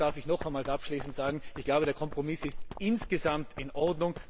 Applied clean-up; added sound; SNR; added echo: none; Run; 7 dB; none.